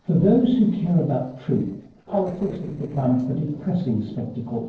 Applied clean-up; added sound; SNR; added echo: neural separator model SepFormer DNS4.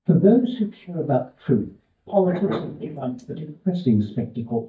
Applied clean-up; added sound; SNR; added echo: neural mask model DeepFilterNet 3.